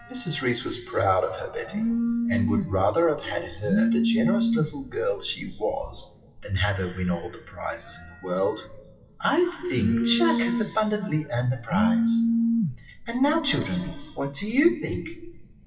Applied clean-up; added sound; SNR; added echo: classical method WPE with log-MMSE.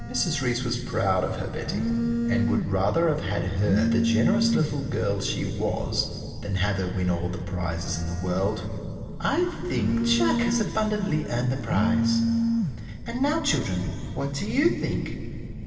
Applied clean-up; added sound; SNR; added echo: none; Telephone; 2 dB; reverberation time 2.4 s.